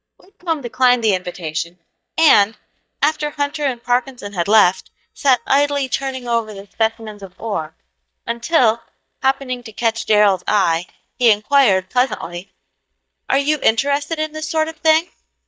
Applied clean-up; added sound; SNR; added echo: neural mask model DeepFilterNet 3.